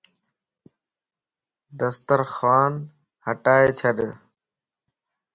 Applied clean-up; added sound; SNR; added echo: none; none; none; none.